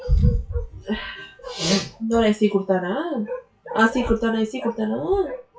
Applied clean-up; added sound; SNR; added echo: classical method WPE with log-MMSE.